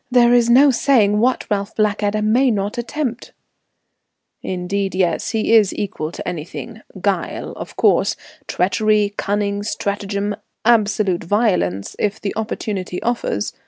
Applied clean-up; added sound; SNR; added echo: none; none; none; none.